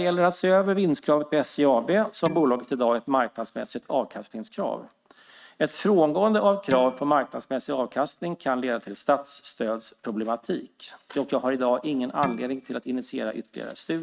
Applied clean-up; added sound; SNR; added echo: neural mask model RNNoise.